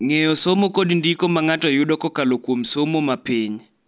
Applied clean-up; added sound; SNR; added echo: none; none; none; none.